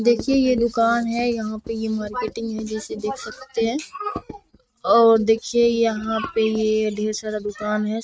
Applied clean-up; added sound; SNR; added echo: neural mask model RNNoise.